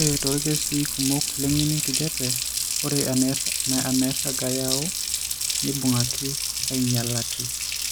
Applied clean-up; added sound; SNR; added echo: none; Water tap, faucet; 0 dB; none.